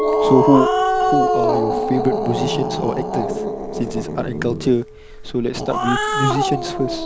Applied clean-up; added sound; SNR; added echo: none; Chink, clink + Growling; -1 dB; none.